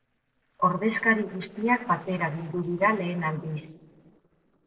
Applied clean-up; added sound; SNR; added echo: neural separator model SepFormer DNS4.